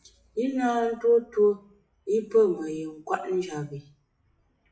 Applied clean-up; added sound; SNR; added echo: classical method WPE with log-MMSE.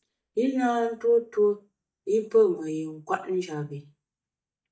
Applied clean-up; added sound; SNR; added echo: neural mask model DeepFilterNet 3.